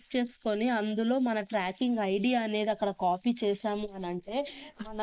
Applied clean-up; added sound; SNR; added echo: neural mask model Resemble Enhance denoiser.